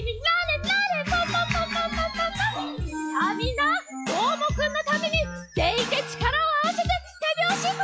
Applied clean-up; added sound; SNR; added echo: classical method log-MMSE.